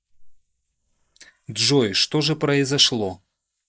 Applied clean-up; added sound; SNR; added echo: neural mask model Resemble Enhance denoiser.